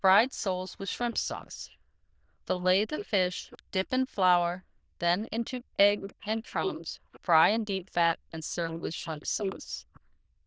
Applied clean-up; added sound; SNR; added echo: neural diffusion model UNIVERSE++.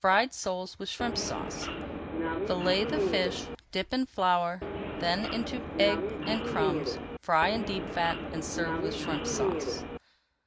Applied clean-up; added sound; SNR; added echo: none; Subway, metro, underground; 2 dB; none.